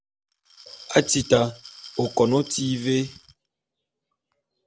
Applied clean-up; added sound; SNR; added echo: none; Glass; 19 dB; none.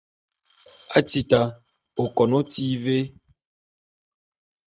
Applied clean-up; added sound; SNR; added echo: neural mask model RNNoise.